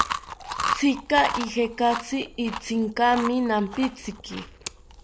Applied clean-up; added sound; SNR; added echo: none; Chewing, mastication; 7 dB; none.